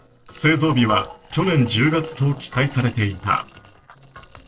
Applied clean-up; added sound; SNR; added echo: neural separator model SepFormer DNS4.